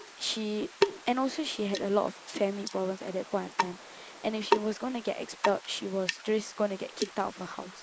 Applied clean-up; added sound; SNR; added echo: neural mask model Resemble Enhance denoiser.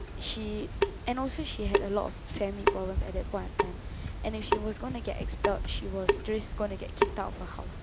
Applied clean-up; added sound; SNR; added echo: none; Drip / Sink (filling or washing) / Water tap, faucet; -3 dB; none.